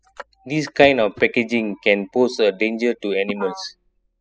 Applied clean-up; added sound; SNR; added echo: classical method spectral subtraction.